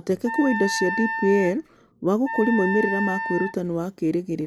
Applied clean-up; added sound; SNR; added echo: none; Wind instrument, woodwind instrument; 6 dB; none.